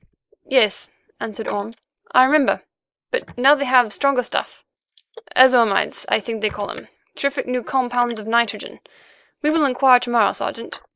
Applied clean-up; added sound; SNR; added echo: neural mask model Resemble Enhance denoiser.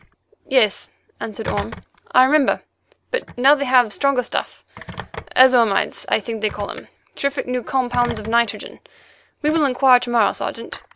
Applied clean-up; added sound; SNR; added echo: none; Telephone; 17 dB; none.